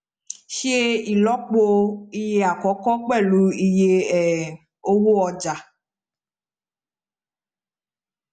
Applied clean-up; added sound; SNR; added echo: none; none; none; none.